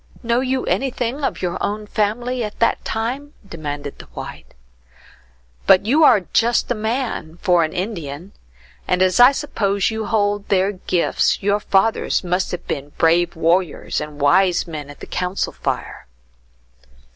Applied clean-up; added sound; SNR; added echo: none; none; none; none.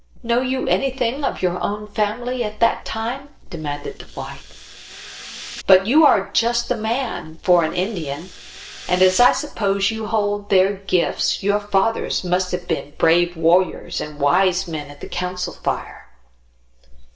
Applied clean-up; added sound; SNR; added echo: neural separator model SepFormer DNS4.